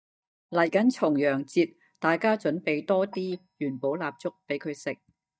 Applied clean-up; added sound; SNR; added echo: neural mask model DeepFilterNet 3.